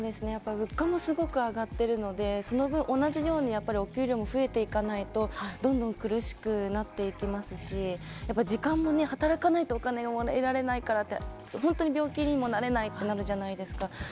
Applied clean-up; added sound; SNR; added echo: none; Guitar; 20 dB; none.